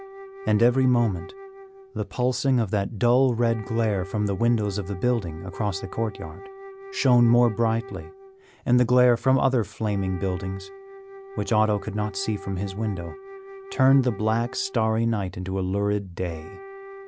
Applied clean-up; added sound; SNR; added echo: none; Wind instrument, woodwind instrument; 17 dB; none.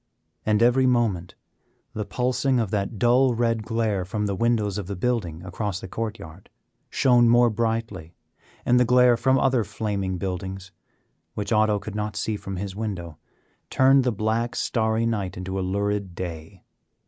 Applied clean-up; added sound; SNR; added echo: none; none; none; none.